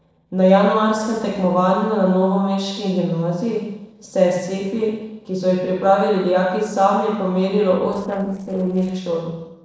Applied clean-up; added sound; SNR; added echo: neural separator model SepFormer DNS4.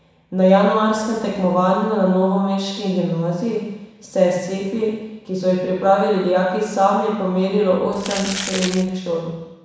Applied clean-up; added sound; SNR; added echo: none; Crumpling, crinkling; 9 dB; reverberation time 1.1 s.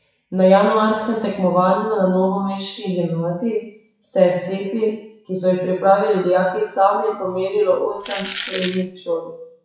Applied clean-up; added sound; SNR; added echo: classical method WPE with log-MMSE.